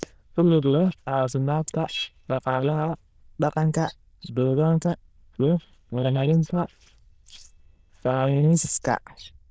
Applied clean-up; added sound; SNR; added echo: neural diffusion model UNIVERSE++.